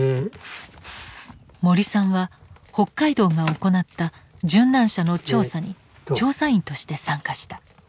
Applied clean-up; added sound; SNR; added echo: none; none; none; none.